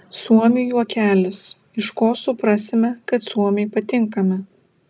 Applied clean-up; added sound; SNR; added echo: none; none; none; none.